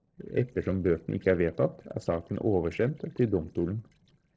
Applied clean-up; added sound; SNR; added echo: neural separator model SepFormer DNS4.